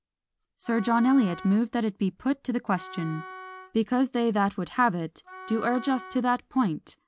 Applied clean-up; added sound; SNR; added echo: none; Wind instrument, woodwind instrument; 18 dB; none.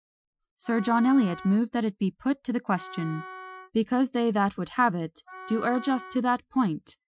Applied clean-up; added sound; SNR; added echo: classical method Wiener filter.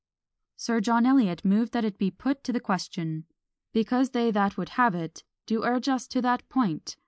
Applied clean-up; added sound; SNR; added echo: neural mask model Resemble Enhance denoiser.